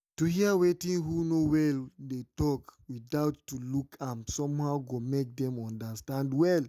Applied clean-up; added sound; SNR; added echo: none; none; none; none.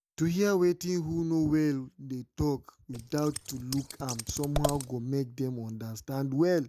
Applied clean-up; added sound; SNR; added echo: none; Scissors; 7 dB; none.